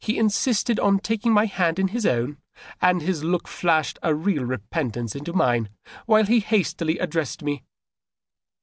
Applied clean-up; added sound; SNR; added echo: none; none; none; none.